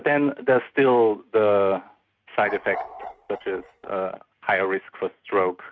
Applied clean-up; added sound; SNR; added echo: neural mask model RNNoise.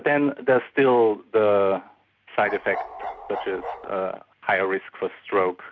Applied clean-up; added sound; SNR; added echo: none; Bark; 11 dB; none.